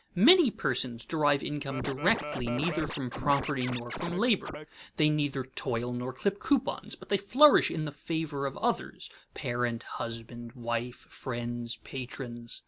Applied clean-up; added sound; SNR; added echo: none; Scratching (performance technique); 8 dB; none.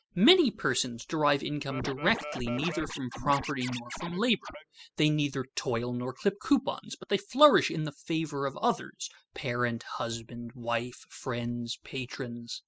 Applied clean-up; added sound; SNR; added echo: classical method spectral subtraction.